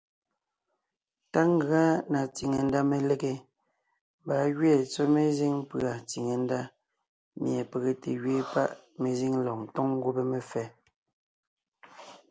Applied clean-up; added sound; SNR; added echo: none; none; none; none.